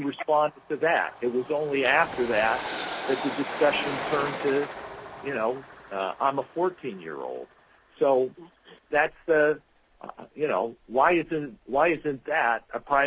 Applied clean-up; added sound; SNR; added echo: none; Train; 12 dB; none.